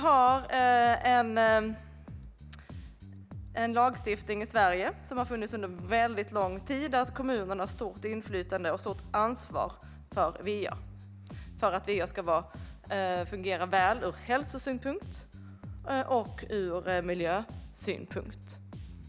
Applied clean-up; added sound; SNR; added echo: none; Bass guitar; 15 dB; none.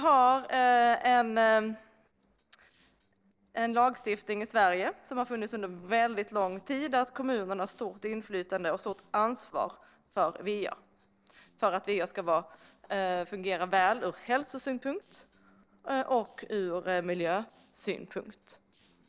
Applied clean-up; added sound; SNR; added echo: neural separator model SepFormer DNS4.